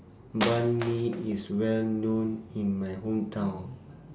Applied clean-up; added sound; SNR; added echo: none; Wood; 8 dB; none.